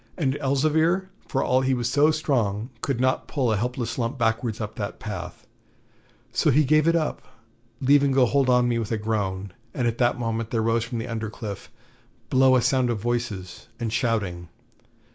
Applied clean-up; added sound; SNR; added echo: none; none; none; none.